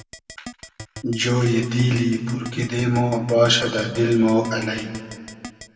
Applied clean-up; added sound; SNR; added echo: none; Keyboard (musical); 18 dB; reverberation time 2.0 s.